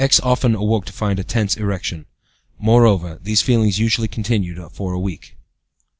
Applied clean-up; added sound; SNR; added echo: none; none; none; none.